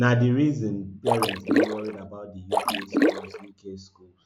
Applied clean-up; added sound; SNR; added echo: none; Splash, splatter; -2 dB; none.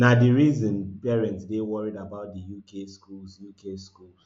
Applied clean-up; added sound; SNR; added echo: none; none; none; none.